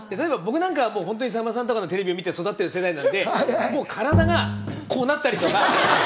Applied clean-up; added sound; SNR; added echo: none; Bowed string instrument; 3 dB; none.